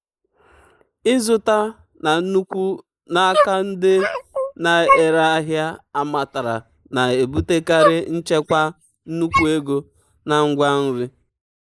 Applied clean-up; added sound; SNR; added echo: neural mask model Resemble Enhance denoiser.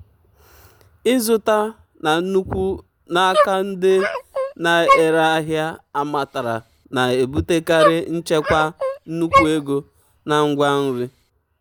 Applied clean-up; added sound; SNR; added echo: none; Dog; 3 dB; none.